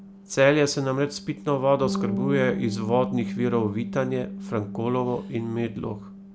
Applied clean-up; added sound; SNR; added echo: none; Bass guitar; 8 dB; none.